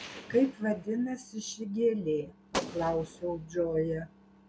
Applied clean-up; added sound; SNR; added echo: none; Gunshot, gunfire; 13 dB; none.